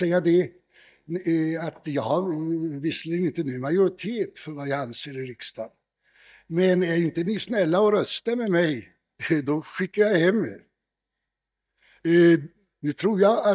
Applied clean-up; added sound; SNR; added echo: neural mask model DeepFilterNet 3.